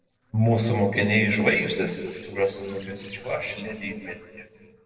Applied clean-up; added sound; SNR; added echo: neural separator model SepFormer DNS4.